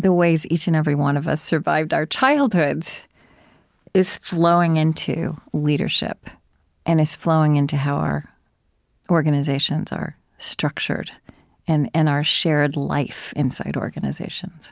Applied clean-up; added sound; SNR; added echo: none; none; none; none.